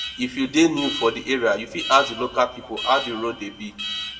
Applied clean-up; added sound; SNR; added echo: none; Alarm; 10 dB; reverberation time 1.0 s.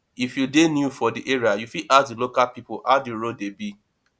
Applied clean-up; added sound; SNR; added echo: none; none; none; none.